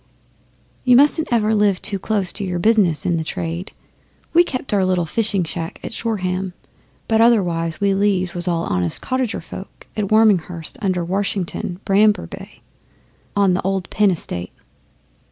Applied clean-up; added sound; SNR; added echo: none; none; none; none.